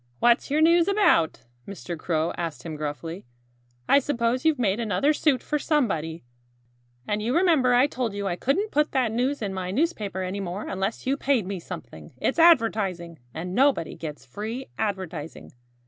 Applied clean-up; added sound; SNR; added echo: none; none; none; none.